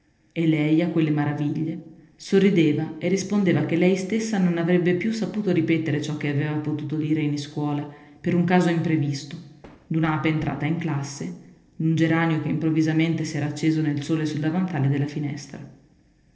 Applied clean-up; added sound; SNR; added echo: neural separator model SepFormer DNS4.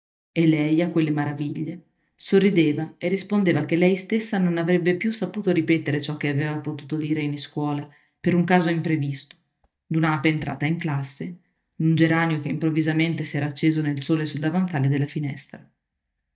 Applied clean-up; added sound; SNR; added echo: neural mask model DeepFilterNet 3.